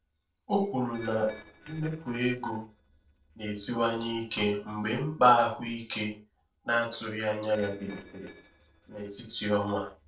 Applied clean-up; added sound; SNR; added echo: neural separator model SepFormer DNS4.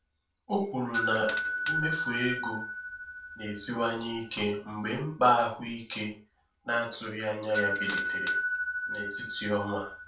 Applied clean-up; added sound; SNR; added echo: none; Bell / Doorbell; 3 dB; reverberation time 0.3 s.